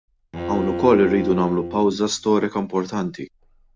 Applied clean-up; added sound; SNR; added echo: none; Bowed string instrument; 9 dB; none.